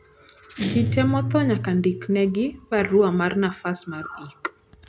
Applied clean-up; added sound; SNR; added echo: none; Guitar; 8 dB; none.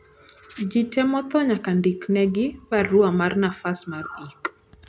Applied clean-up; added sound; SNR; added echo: none; none; none; none.